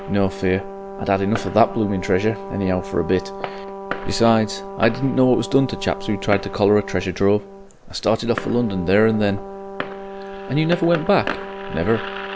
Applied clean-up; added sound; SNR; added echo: none; Fireworks + Brass instrument; 11 dB; none.